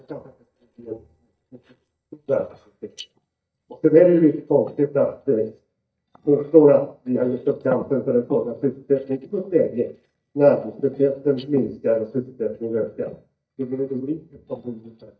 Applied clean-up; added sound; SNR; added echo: neural mask model DeepFilterNet 3.